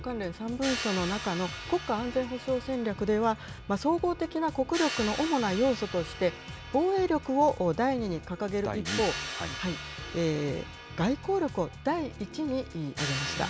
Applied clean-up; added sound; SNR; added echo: none; Crash cymbal; 11 dB; none.